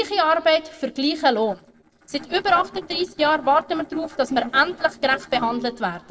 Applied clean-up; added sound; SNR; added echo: neural separator model SepFormer DNS4.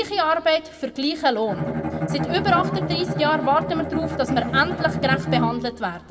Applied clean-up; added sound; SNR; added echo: none; Bowed string instrument; 4 dB; reverberation time 0.9 s.